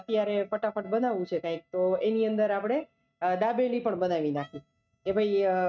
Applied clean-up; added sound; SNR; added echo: neural mask model RNNoise.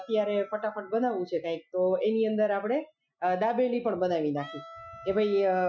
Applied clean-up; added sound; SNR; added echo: classical method Wiener filter.